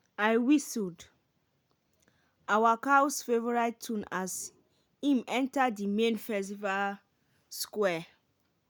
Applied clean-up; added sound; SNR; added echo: none; none; none; none.